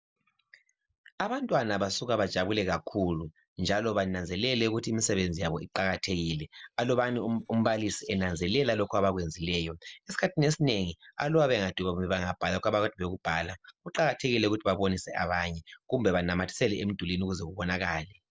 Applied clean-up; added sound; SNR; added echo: neural separator model SepFormer DNS4.